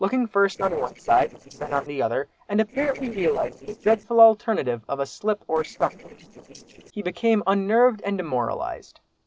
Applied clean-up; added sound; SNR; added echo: neural separator model SepFormer DNS4.